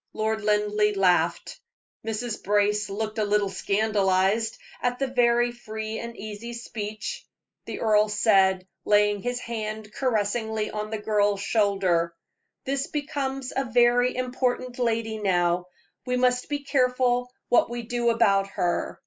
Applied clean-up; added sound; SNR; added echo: neural mask model Resemble Enhance denoiser.